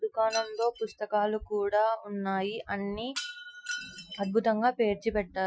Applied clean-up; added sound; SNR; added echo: classical method Wiener filter.